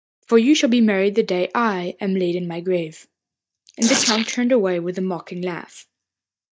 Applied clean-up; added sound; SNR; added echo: neural mask model DeepFilterNet 3.